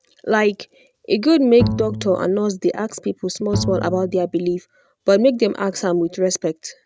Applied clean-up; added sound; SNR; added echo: neural mask model RNNoise.